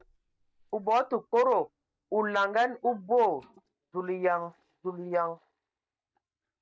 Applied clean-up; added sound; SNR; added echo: neural mask model DeepFilterNet 3.